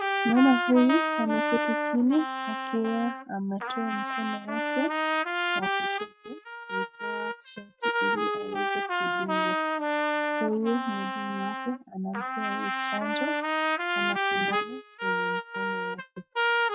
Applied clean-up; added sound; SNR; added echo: neural mask model RNNoise.